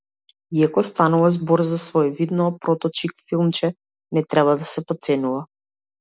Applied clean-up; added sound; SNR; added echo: none; none; none; none.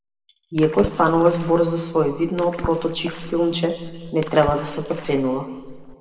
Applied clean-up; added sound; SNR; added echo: none; Water / Splash, splatter; 14 dB; reverberation time 1.7 s.